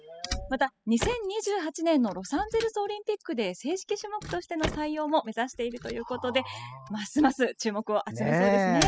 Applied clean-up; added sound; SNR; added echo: classical method spectral subtraction.